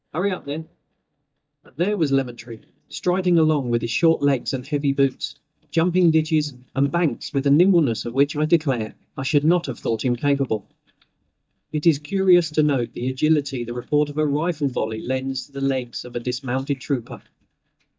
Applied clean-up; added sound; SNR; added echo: neural mask model DeepFilterNet 3.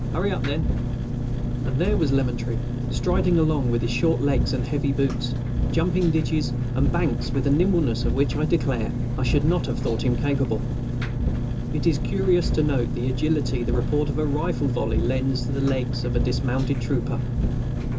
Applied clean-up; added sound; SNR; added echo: none; Engine; -1 dB; reverberation time 0.2 s.